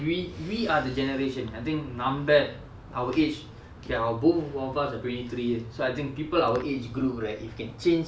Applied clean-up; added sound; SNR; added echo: none; none; none; none.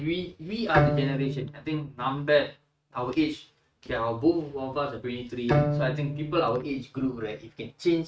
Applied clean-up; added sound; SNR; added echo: neural mask model RNNoise.